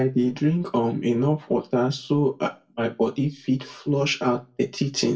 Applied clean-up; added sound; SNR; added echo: none; none; none; reverberation time 0.2 s.